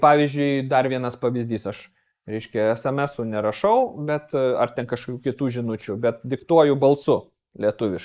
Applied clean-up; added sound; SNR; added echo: neural mask model Resemble Enhance denoiser.